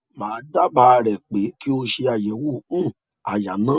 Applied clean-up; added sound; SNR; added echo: none; none; none; none.